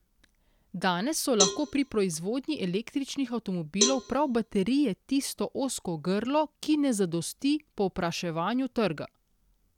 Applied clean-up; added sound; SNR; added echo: none; Cowbell; 5 dB; none.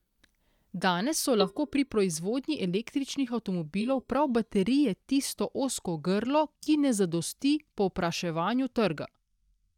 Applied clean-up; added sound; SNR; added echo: neural mask model DeepFilterNet 3.